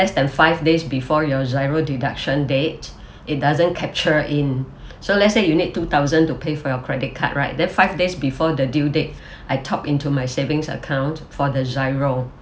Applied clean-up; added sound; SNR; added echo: none; none; none; none.